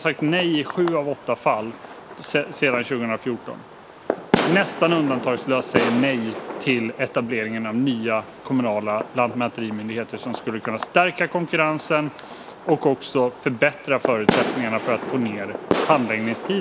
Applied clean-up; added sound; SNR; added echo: none; Fireworks; 7 dB; none.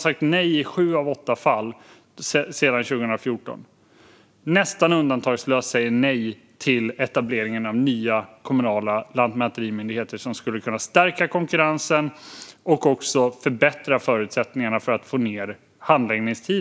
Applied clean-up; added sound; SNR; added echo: none; none; none; none.